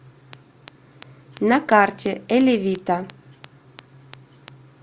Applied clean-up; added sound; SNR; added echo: none; none; none; none.